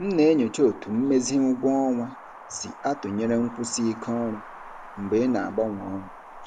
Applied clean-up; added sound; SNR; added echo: none; Wind; 18 dB; none.